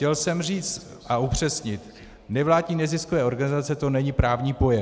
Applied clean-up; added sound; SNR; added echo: none; none; none; none.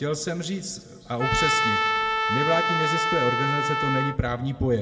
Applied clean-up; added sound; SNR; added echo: none; Trumpet; -2 dB; reverberation time 1.1 s.